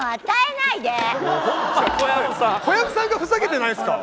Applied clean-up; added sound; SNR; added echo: none; Coin (dropping); 19 dB; none.